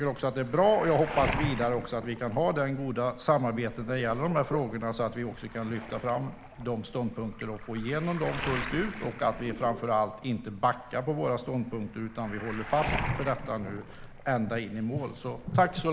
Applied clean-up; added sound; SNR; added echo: none; Waves, surf; 9 dB; none.